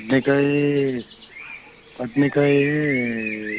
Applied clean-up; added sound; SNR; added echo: none; Bird; 13 dB; none.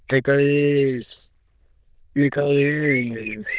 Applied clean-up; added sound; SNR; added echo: neural diffusion model UNIVERSE++.